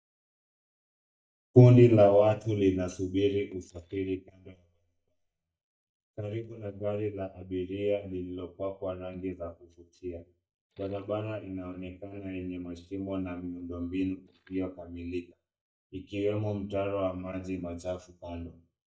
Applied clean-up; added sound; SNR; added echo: neural mask model DeepFilterNet 3.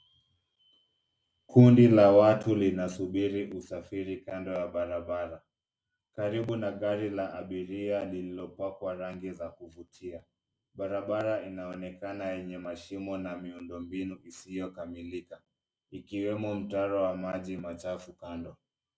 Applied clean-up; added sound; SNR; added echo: none; none; none; none.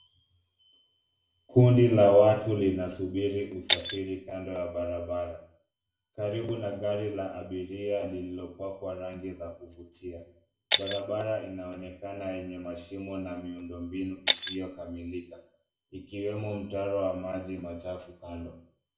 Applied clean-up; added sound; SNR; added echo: none; Shatter; 5 dB; reverberation time 0.5 s.